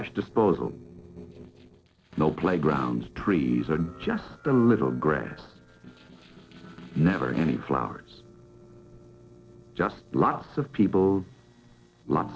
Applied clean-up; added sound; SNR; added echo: neural separator model SepFormer DNS4.